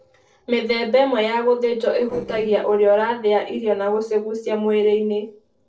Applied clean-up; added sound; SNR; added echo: neural separator model SepFormer DNS4.